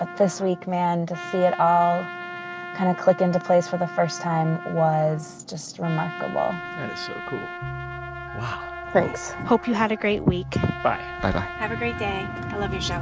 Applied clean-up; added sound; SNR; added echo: none; Trumpet; 11 dB; none.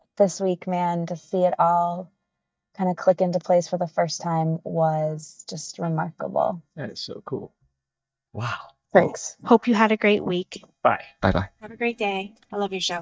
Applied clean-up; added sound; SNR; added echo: neural mask model DeepFilterNet 3.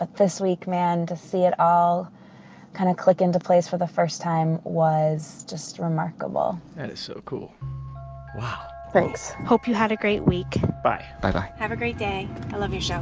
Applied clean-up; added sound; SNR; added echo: none; none; none; none.